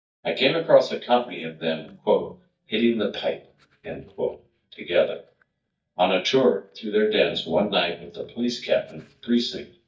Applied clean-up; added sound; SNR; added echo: neural mask model DeepFilterNet 3.